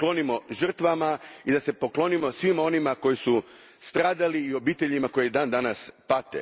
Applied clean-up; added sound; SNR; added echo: none; none; none; none.